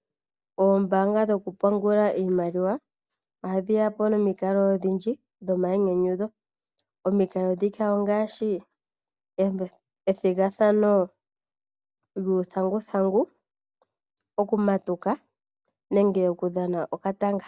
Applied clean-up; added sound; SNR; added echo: none; none; none; none.